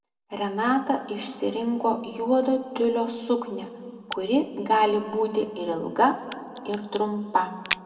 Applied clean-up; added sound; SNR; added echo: none; Crack; 10 dB; reverberation time 1.7 s.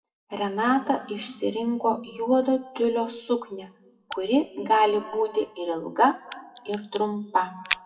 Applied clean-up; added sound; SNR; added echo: classical method WPE with log-MMSE.